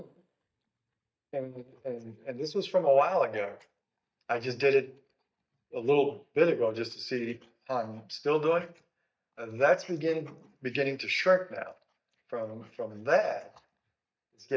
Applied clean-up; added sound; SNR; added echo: neural mask model DeepFilterNet 3.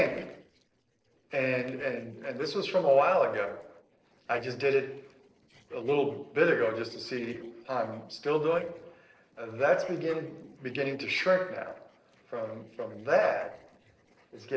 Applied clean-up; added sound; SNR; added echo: neural separator model SepFormer DNS4.